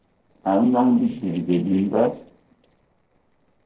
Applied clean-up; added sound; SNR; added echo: neural separator model SepFormer DNS4.